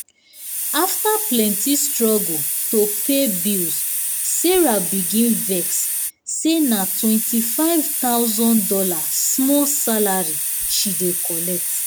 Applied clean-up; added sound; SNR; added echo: none; Hiss; 2 dB; none.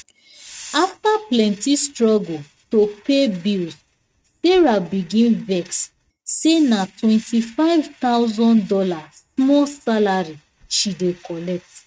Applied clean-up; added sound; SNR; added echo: neural mask model RNNoise.